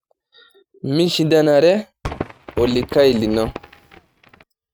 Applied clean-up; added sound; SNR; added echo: neural mask model RNNoise.